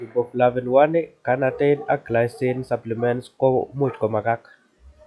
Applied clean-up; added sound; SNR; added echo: classical method log-MMSE.